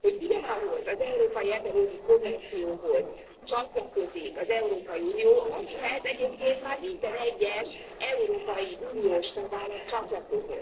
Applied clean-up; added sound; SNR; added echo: neural separator model SepFormer DNS4.